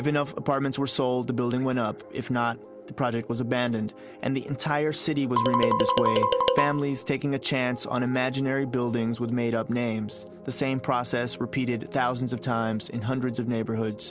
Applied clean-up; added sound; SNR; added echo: none; Marimba, xylophone; -2 dB; none.